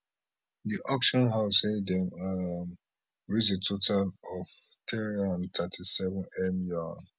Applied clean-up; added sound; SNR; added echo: none; none; none; none.